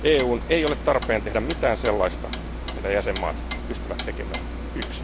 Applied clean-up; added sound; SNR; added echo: none; Clock; 5 dB; none.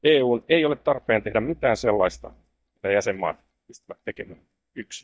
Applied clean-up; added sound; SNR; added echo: neural mask model DeepFilterNet 3.